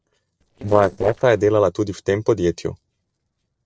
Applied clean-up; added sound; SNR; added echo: neural separator model SepFormer DNS4.